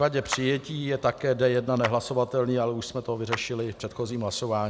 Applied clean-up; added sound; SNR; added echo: none; Clapping; 14 dB; none.